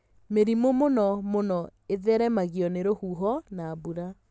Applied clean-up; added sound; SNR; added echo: none; none; none; none.